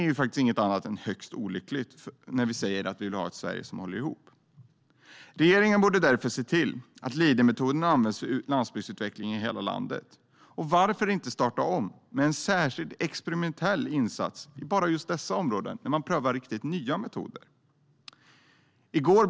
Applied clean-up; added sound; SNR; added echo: none; none; none; none.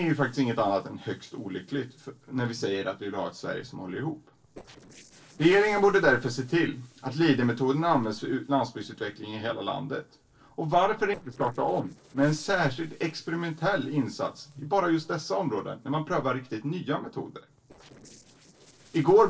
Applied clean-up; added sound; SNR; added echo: neural separator model SepFormer DNS4.